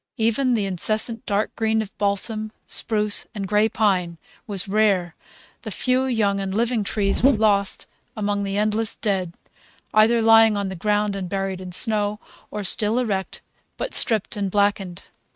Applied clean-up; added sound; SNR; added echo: neural mask model RNNoise.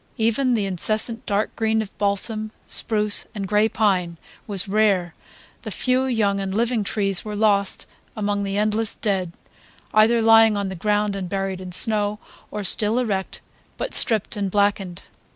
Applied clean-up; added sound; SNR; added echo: none; none; none; none.